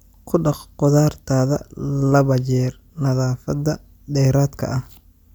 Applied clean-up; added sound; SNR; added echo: none; none; none; none.